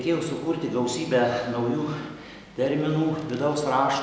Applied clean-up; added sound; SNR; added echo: none; none; none; none.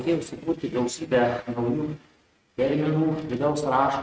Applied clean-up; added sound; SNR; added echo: neural mask model RNNoise.